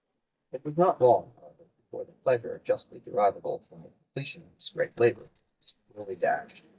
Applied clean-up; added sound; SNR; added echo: neural mask model DeepFilterNet 3.